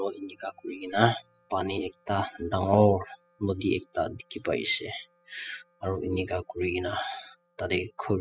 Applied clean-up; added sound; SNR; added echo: classical method spectral subtraction.